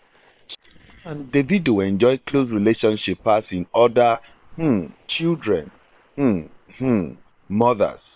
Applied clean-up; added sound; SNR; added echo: neural separator model SepFormer WHAM!.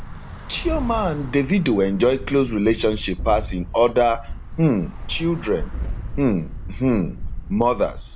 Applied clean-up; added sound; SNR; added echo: none; Boom + Traffic noise, roadway noise / Bus; 8 dB; none.